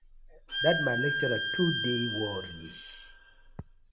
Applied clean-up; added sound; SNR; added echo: none; Bowed string instrument; 1 dB; none.